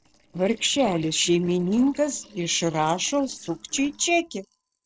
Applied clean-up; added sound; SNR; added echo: neural separator model SepFormer DNS4.